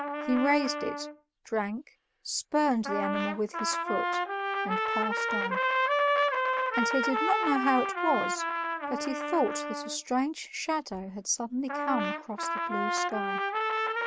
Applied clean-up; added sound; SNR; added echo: none; Trumpet; -1 dB; none.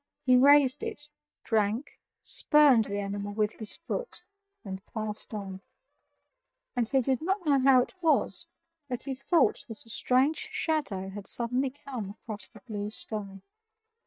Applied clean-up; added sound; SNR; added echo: neural mask model DeepFilterNet 3.